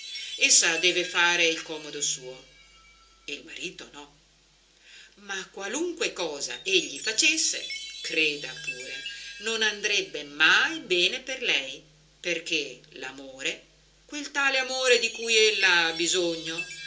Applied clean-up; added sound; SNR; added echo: none; Chime; 14 dB; reverberation time 0.2 s.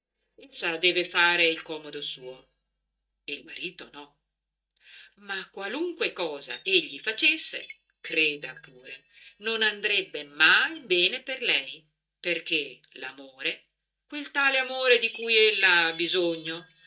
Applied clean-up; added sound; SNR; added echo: neural mask model DeepFilterNet 3.